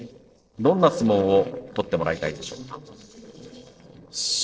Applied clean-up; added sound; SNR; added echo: neural separator model SepFormer DNS4.